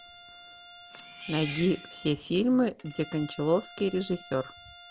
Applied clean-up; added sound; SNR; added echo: none; Bowed string instrument + Cat; 16 dB; none.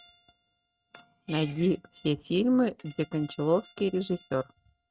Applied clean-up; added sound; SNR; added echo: neural mask model RNNoise.